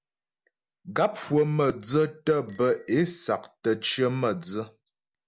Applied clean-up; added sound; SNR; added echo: none; Bicycle bell; 20 dB; none.